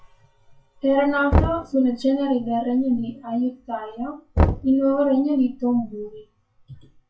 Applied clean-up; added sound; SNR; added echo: classical method WPE with log-MMSE.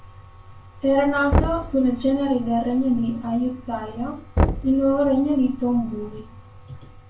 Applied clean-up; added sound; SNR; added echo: none; Knock; 5 dB; reverberation time 0.3 s.